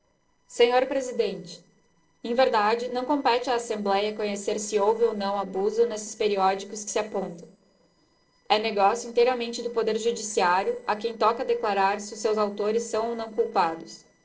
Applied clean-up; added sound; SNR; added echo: neural separator model SepFormer DNS4.